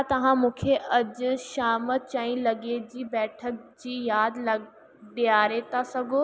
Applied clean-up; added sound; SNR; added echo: none; none; none; none.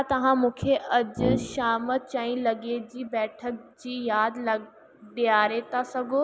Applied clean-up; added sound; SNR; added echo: none; Brass instrument; 3 dB; none.